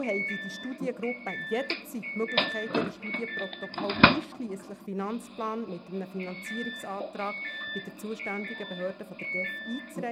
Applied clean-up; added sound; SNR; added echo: none; Doorbell; -3 dB; none.